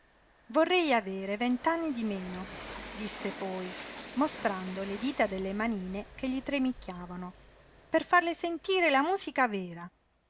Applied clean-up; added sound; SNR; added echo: none; Train; 16 dB; none.